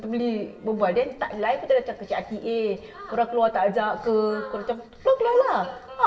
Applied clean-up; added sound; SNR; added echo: none; none; none; reverberation time 0.8 s.